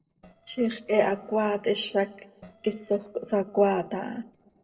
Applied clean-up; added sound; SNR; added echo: neural separator model SepFormer DNS4.